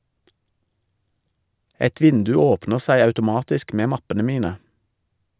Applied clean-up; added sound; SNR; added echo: none; none; none; none.